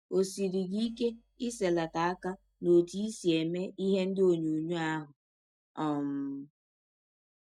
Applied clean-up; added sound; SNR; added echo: neural mask model DeepFilterNet 3.